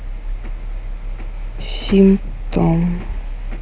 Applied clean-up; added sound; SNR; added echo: none; none; none; none.